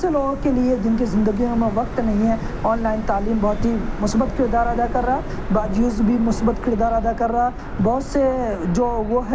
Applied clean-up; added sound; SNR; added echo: none; Subway, metro, underground; 7 dB; none.